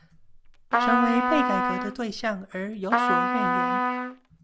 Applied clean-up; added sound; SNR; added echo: none; Trumpet; -4 dB; none.